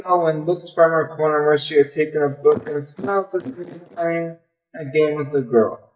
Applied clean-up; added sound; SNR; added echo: neural mask model DeepFilterNet 3.